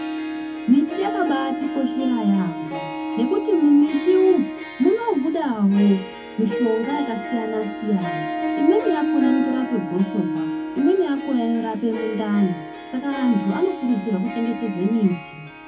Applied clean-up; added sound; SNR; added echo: none; Harp; 6 dB; reverberation time 0.3 s.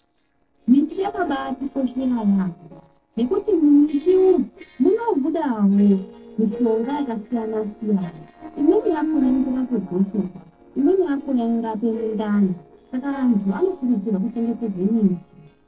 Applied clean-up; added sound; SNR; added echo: neural separator model SepFormer DNS4.